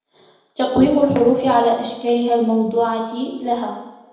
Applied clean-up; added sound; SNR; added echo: none; none; none; reverberation time 0.9 s.